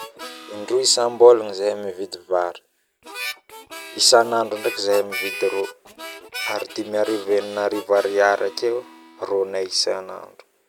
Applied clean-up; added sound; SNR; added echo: none; Harmonica; 15 dB; none.